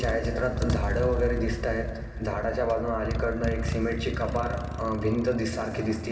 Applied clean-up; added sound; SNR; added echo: none; Motorcycle; 3 dB; reverberation time 2.5 s.